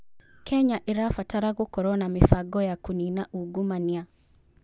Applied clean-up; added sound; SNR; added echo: none; none; none; none.